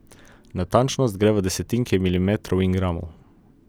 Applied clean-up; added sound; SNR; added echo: none; none; none; none.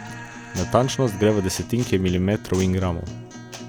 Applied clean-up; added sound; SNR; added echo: none; Guitar; 13 dB; none.